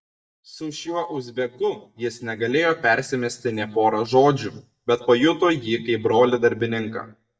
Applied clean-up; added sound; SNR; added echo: neural mask model DeepFilterNet 3.